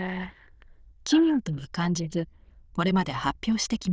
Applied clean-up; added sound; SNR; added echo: neural diffusion model UNIVERSE++.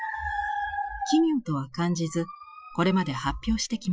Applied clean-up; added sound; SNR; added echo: classical method Wiener filter.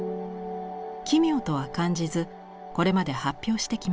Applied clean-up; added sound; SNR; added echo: none; none; none; none.